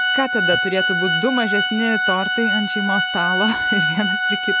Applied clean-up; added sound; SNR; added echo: none; Organ; -3 dB; none.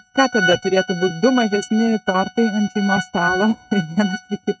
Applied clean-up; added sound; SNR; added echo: neural mask model RNNoise.